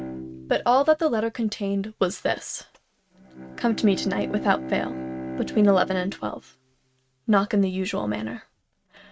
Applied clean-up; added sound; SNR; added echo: neural mask model RNNoise.